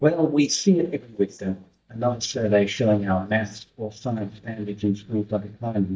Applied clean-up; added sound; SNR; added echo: neural mask model DeepFilterNet 3.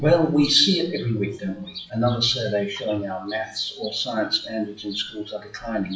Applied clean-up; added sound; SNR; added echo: classical method WPE with log-MMSE.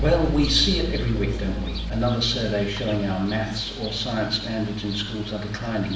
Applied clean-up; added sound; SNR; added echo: none; Bird; 16 dB; reverberation time 0.7 s.